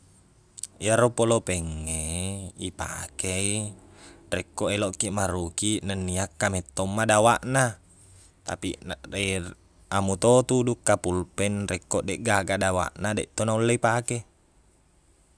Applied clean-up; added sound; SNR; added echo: none; none; none; none.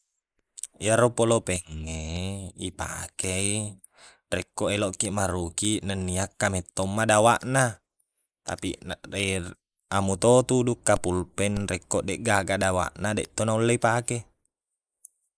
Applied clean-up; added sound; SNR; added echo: neural mask model Resemble Enhance denoiser.